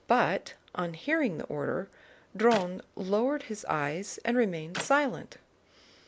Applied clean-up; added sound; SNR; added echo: none; Clapping; 13 dB; none.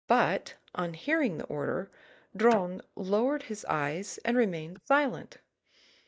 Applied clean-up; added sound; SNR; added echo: neural mask model DeepFilterNet 3.